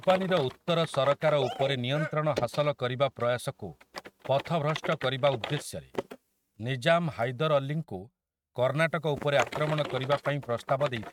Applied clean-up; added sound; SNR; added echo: neural mask model RNNoise.